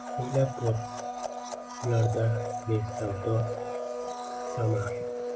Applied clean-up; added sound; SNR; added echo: none; Domestic sounds, home sounds; 4 dB; none.